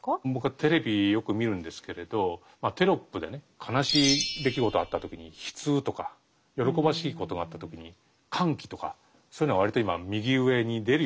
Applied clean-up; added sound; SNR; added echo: none; none; none; none.